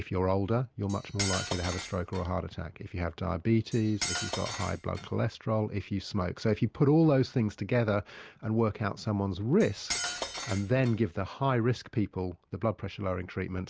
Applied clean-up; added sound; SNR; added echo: none; Cutlery, silverware; 9 dB; none.